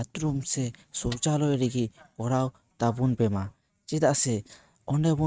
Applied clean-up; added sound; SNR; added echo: neural mask model RNNoise.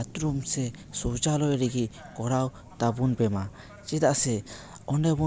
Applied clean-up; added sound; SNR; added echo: none; none; none; none.